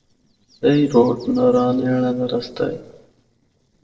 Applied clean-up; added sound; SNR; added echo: neural separator model SepFormer DNS4.